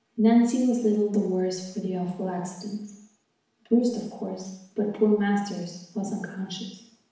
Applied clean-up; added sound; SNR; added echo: none; none; none; reverberation time 0.6 s.